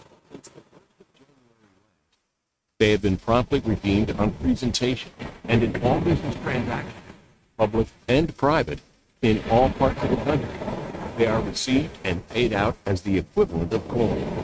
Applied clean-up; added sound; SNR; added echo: neural mask model RNNoise.